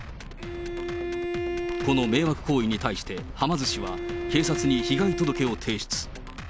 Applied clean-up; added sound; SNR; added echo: none; Bowed string instrument; 4 dB; none.